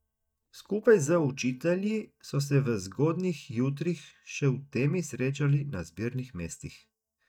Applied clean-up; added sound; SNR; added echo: neural mask model DeepFilterNet 3.